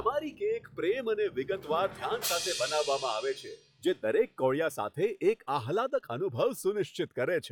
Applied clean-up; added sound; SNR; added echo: classical method log-MMSE.